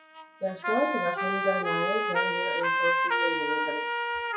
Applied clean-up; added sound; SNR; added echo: classical method WPE with log-MMSE.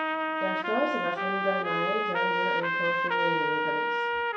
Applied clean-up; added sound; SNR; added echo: none; Trumpet; -5 dB; reverberation time 0.2 s.